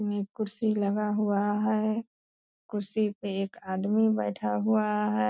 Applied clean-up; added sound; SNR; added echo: none; none; none; none.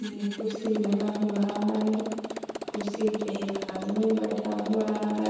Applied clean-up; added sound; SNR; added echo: none; Motorcycle; 7 dB; reverberation time 1.1 s.